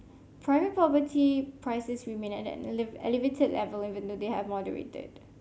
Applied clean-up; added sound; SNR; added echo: none; none; none; none.